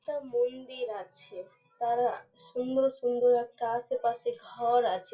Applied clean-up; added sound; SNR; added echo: none; none; none; reverberation time 0.2 s.